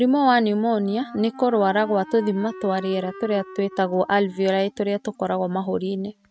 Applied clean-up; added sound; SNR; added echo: neural mask model RNNoise.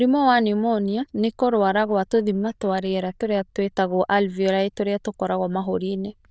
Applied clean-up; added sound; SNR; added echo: neural diffusion model UNIVERSE++.